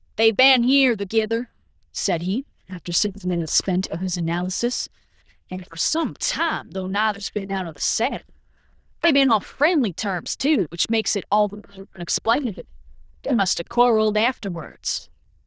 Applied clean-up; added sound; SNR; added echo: neural diffusion model UNIVERSE++.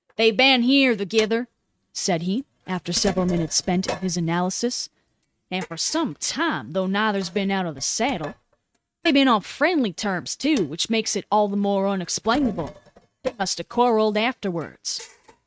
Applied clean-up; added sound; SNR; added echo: neural mask model RNNoise.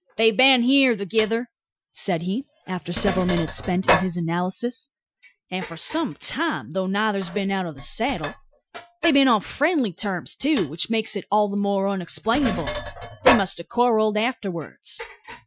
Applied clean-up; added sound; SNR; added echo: classical method Wiener filter.